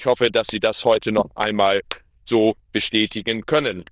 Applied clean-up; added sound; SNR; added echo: neural diffusion model UNIVERSE++.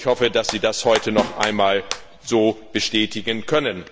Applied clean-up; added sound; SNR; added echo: none; Snare drum + Hands; 10 dB; none.